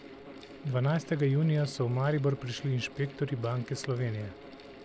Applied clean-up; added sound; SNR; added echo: none; Mechanical fan; 17 dB; none.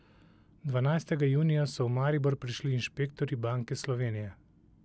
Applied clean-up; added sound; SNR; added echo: none; none; none; none.